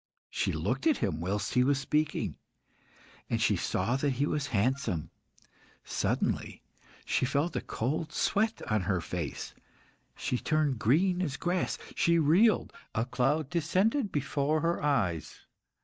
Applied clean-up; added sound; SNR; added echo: neural mask model DeepFilterNet 3.